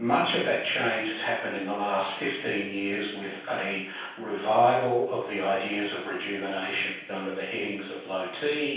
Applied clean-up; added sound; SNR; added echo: none; none; none; reverberation time 0.7 s.